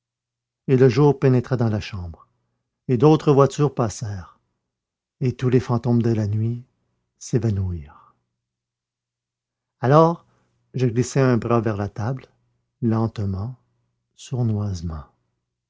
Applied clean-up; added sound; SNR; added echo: none; none; none; none.